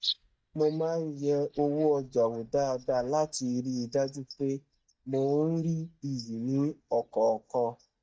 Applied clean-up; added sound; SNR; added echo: neural mask model DeepFilterNet 3.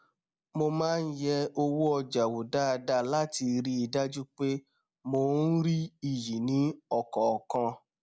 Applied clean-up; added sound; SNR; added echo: none; none; none; none.